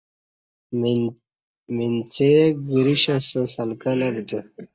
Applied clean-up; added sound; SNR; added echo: neural mask model DeepFilterNet 3.